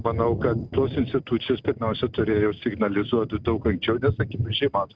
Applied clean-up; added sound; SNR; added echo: neural mask model RNNoise.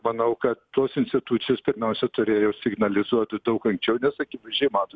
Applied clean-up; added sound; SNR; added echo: none; none; none; none.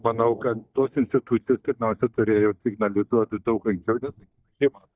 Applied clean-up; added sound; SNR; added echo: neural mask model DeepFilterNet 3.